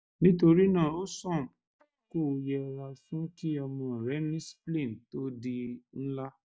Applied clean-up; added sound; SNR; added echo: neural mask model DeepFilterNet 3.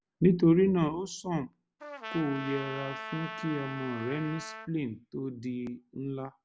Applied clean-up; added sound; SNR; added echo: none; Trumpet; 10 dB; none.